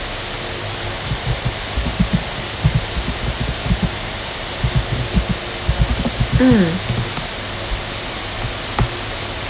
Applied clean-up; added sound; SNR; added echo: none; none; none; none.